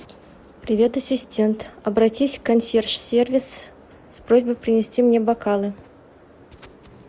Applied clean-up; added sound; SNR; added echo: none; none; none; none.